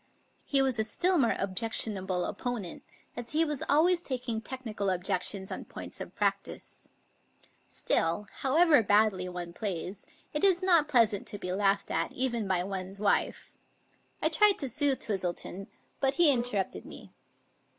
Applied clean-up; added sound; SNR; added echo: none; Bowed string instrument; 14 dB; none.